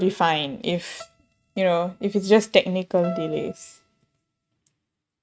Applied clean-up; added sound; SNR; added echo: neural mask model RNNoise.